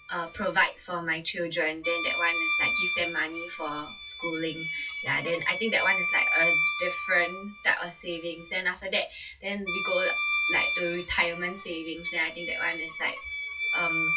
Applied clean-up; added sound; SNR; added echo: classical method WPE with log-MMSE.